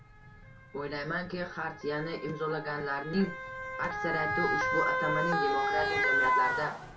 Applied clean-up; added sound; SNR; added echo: none; Motor vehicle (road) / Siren; -2 dB; reverberation time 0.2 s.